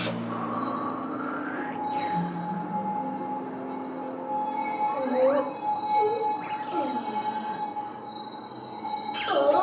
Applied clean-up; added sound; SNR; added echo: none; Screech; 0 dB; reverberation time 0.6 s.